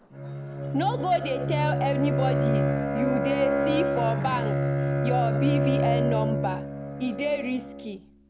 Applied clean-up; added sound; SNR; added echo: none; Bowed string instrument; -3 dB; none.